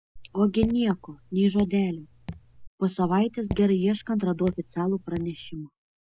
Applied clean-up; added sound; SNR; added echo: none; Raindrop / Drip; 14 dB; none.